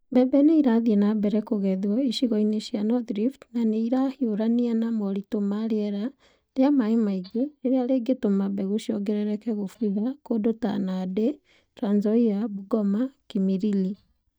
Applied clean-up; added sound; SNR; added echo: neural mask model DeepFilterNet 3.